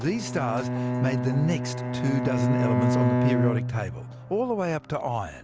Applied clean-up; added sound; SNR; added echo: none; Bowed string instrument; -1 dB; none.